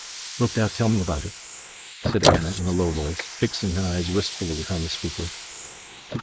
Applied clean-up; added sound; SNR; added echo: neural mask model Resemble Enhance denoiser.